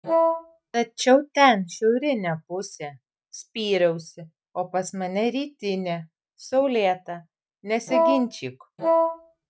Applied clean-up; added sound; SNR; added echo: neural mask model RNNoise.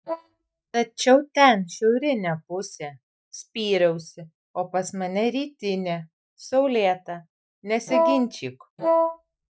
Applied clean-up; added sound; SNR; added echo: neural mask model DeepFilterNet 3.